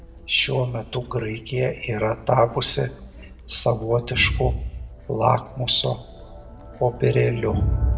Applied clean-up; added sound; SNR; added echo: none; Crowd; 8 dB; reverberation time 0.5 s.